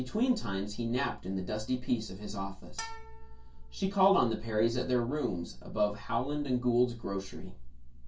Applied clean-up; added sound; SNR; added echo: none; Bowed string instrument; 16 dB; reverberation time 0.2 s.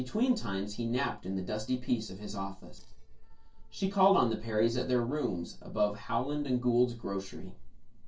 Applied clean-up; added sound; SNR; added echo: neural separator model SepFormer DNS4.